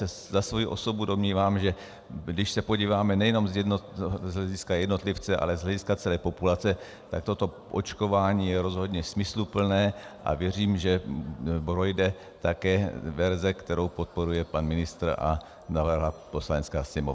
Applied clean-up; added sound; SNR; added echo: none; none; none; none.